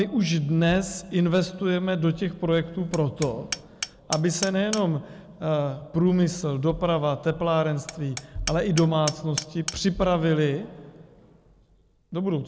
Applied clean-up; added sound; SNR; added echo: none; Hammer; 16 dB; none.